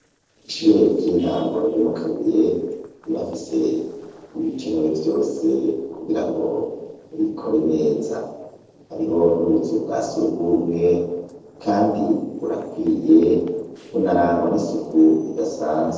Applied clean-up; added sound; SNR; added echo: neural separator model SepFormer DNS4.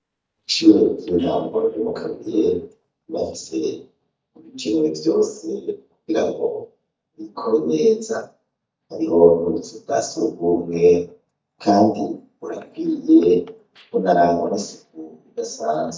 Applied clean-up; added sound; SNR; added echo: neural mask model DeepFilterNet 3.